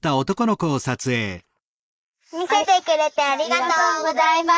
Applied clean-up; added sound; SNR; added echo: neural mask model Resemble Enhance denoiser.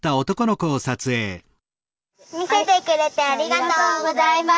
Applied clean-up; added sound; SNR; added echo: none; none; none; none.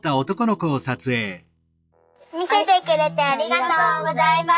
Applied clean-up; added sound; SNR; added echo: classical method log-MMSE.